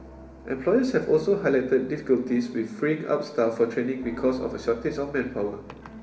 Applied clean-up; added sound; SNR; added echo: none; Piano; 19 dB; reverberation time 1.8 s.